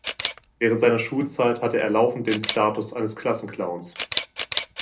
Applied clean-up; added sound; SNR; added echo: none; Camera; 10 dB; reverberation time 0.3 s.